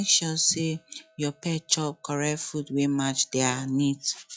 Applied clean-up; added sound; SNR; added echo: classical method log-MMSE.